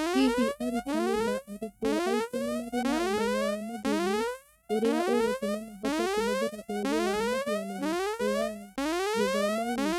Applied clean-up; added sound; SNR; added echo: neural mask model RNNoise.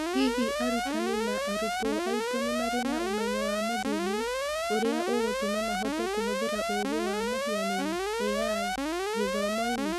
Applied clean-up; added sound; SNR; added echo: none; Alarm; -3 dB; none.